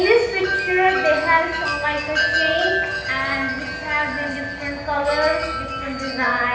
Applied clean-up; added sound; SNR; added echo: none; Wind chime; 4 dB; reverberation time 0.9 s.